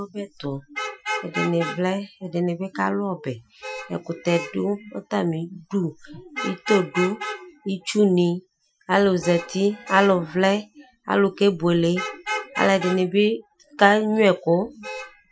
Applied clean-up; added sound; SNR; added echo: classical method Wiener filter.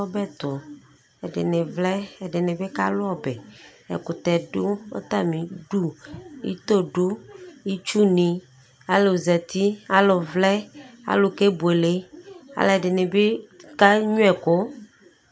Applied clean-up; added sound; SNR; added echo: none; none; none; none.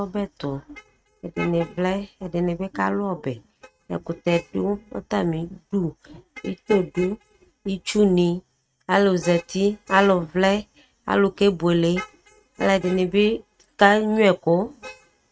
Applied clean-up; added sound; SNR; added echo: neural mask model RNNoise.